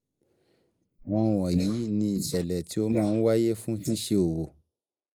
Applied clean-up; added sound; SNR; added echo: neural mask model Resemble Enhance denoiser.